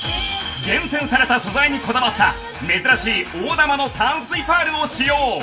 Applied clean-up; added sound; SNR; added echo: none; none; none; reverberation time 0.4 s.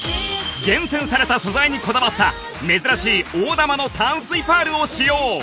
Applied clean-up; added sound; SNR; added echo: none; none; none; none.